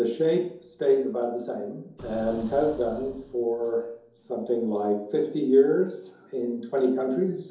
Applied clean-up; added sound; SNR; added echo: none; Boom; 19 dB; reverberation time 2.8 s.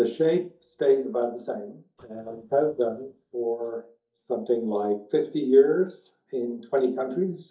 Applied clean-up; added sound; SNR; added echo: neural mask model DeepFilterNet 3.